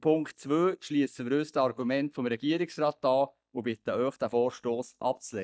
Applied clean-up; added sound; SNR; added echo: neural mask model DeepFilterNet 3.